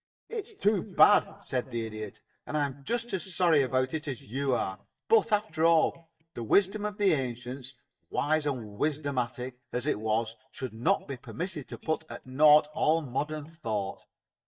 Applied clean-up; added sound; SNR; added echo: neural mask model DeepFilterNet 3.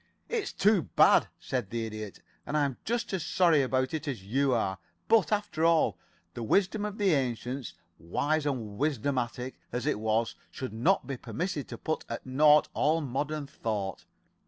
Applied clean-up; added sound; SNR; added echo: none; none; none; none.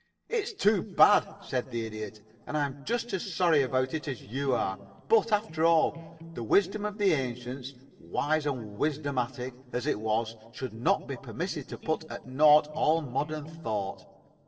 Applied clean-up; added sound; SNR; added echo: neural separator model SepFormer DNS4.